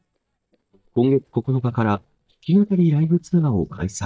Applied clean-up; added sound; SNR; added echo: neural mask model DeepFilterNet 3.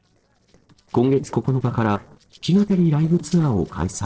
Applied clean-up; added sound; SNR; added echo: neural separator model SepFormer DNS4.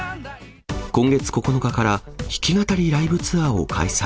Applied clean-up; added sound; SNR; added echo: none; none; none; none.